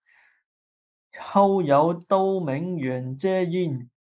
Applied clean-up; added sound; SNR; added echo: neural mask model Resemble Enhance denoiser.